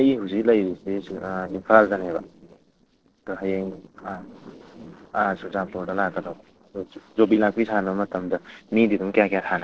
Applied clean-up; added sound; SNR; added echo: neural separator model SepFormer DNS4.